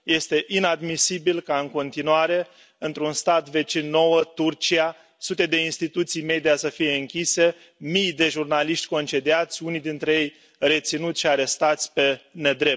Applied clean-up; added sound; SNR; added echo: none; none; none; none.